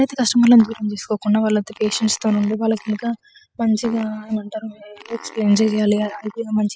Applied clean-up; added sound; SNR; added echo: classical method spectral subtraction.